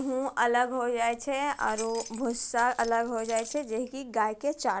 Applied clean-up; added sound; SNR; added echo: none; Keys jangling; 17 dB; none.